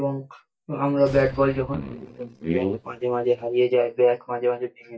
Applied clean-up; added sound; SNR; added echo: neural mask model DeepFilterNet 3.